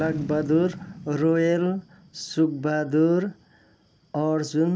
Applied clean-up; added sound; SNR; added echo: none; Boom; 18 dB; none.